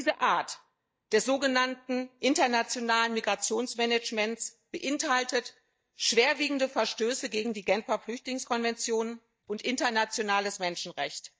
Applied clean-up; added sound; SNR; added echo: neural mask model DeepFilterNet 3.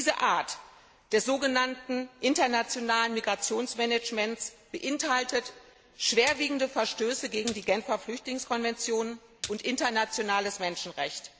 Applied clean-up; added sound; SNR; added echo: none; Splash, splatter; 14 dB; none.